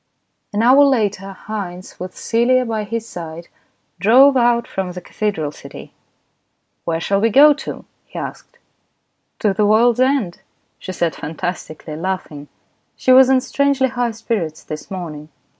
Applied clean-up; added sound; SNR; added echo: none; none; none; none.